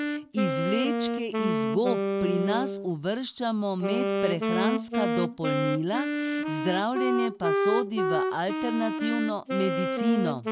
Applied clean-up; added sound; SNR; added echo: none; Wind instrument, woodwind instrument; -1 dB; none.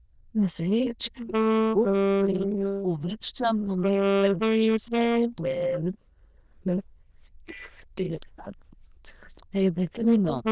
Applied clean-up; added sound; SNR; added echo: neural diffusion model UNIVERSE++.